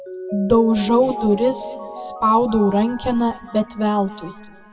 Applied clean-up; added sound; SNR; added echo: none; Mallet percussion; 13 dB; reverberation time 1.5 s.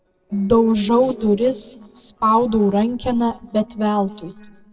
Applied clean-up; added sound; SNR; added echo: neural separator model SepFormer DNS4.